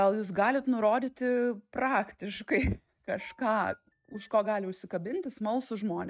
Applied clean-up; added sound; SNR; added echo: neural mask model RNNoise.